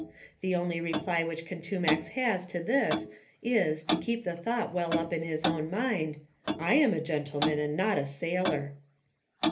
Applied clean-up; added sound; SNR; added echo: none; Clock; 5 dB; reverberation time 0.3 s.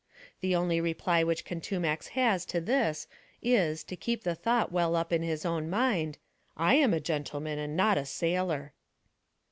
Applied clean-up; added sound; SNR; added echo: none; none; none; none.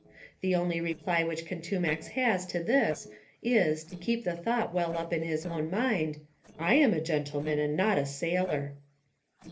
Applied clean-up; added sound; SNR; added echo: neural separator model SepFormer DNS4.